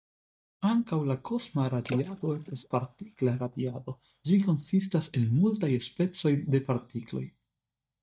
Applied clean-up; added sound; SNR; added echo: neural mask model DeepFilterNet 3.